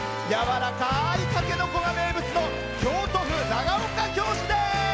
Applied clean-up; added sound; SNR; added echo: none; none; none; none.